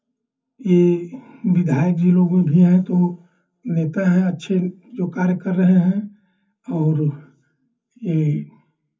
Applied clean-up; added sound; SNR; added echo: none; none; none; reverberation time 0.3 s.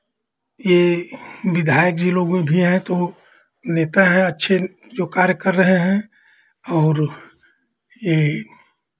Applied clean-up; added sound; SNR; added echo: none; none; none; none.